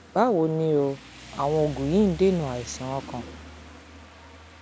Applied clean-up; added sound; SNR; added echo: none; Rain; 17 dB; none.